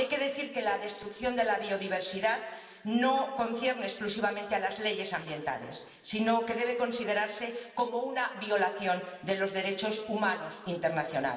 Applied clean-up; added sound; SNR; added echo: none; none; none; reverberation time 2.1 s.